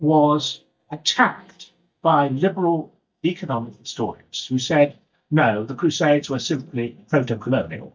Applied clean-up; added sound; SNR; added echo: neural mask model DeepFilterNet 3.